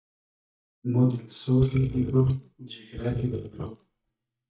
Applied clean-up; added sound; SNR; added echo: neural mask model DeepFilterNet 3.